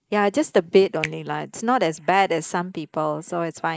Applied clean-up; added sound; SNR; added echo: neural mask model Resemble Enhance denoiser.